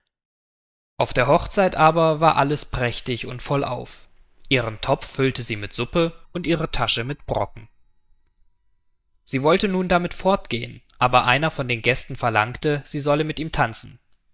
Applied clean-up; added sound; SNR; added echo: neural mask model DeepFilterNet 3.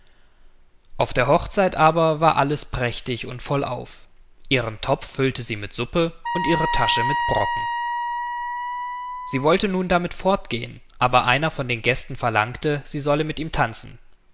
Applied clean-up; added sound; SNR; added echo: none; Wind instrument, woodwind instrument; 3 dB; none.